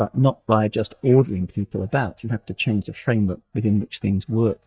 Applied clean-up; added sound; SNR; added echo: neural mask model DeepFilterNet 3.